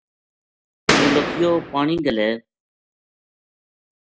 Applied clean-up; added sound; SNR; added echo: none; Boom; -4 dB; none.